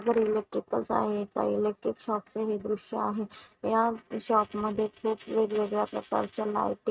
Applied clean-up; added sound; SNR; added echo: neural mask model RNNoise.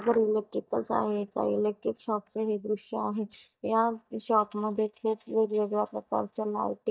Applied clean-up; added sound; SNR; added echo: neural mask model DeepFilterNet 3.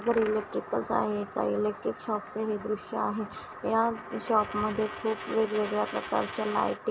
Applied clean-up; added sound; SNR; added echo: none; Coin (dropping); 14 dB; none.